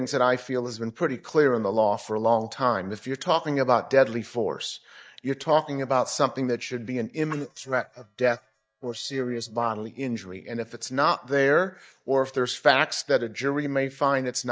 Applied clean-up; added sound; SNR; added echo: neural mask model DeepFilterNet 3.